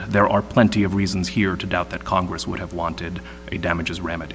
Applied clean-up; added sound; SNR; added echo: none; none; none; none.